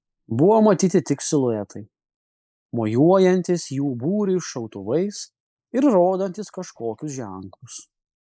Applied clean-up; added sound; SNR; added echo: neural mask model Resemble Enhance denoiser.